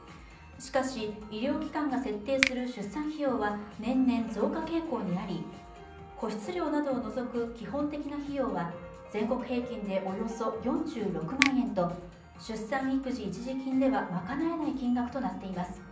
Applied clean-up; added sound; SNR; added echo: none; Finger snapping; 5 dB; reverberation time 0.6 s.